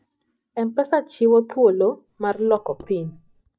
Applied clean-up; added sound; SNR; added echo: neural mask model DeepFilterNet 3.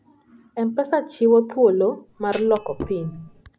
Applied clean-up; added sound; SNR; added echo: none; Thump, thud; 14 dB; none.